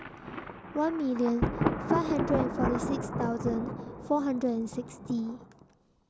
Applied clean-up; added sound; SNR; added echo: none; Thunder; 2 dB; none.